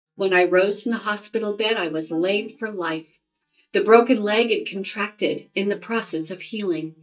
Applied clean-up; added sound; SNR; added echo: neural mask model DeepFilterNet 3.